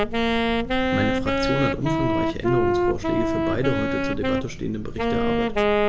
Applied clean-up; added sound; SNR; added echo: none; Wind instrument, woodwind instrument; -4 dB; none.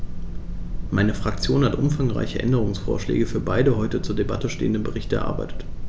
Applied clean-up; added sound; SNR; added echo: none; none; none; none.